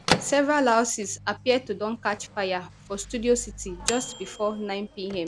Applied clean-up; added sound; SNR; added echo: none; Microwave oven / Bell; 8 dB; none.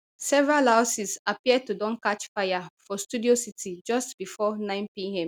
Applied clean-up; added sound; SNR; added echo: none; none; none; none.